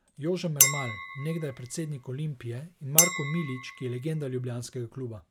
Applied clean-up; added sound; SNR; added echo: none; Chink, clink; -2 dB; none.